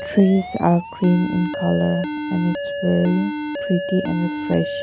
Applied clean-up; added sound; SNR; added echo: none; Alarm; 7 dB; none.